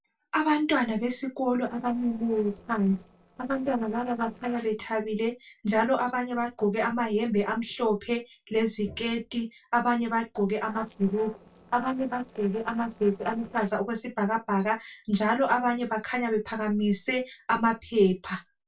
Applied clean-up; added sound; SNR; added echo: neural separator model SepFormer DNS4.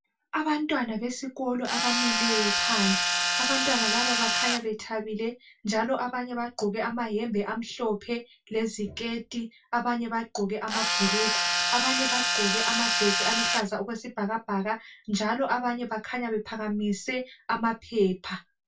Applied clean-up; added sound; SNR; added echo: none; Tools; -4 dB; reverberation time 0.2 s.